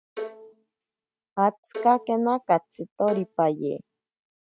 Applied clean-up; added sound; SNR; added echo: neural mask model RNNoise.